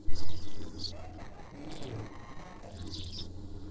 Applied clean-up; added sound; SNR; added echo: neural separator model SepFormer DNS4.